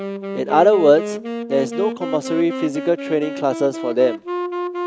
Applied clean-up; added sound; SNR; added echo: none; Wind instrument, woodwind instrument; 7 dB; none.